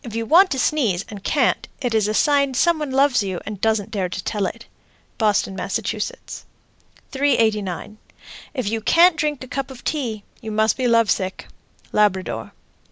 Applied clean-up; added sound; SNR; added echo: none; none; none; none.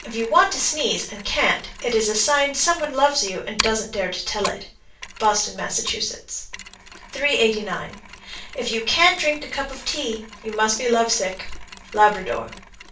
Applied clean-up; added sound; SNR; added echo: none; Mechanisms; 15 dB; reverberation time 0.3 s.